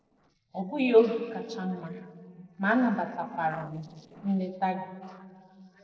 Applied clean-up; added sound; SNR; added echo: neural separator model SepFormer DNS4.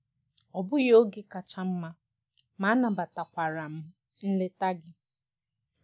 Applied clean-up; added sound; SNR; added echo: none; none; none; none.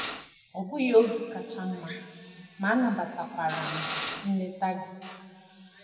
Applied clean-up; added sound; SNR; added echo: none; Drill; 8 dB; reverberation time 2.1 s.